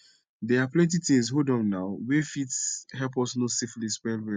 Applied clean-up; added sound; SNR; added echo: none; none; none; none.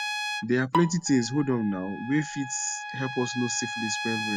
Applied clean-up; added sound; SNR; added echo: none; Bowed string instrument + Trumpet; 6 dB; none.